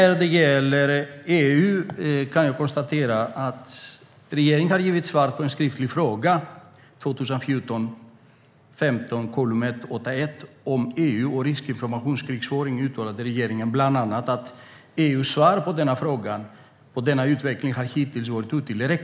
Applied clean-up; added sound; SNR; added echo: none; none; none; none.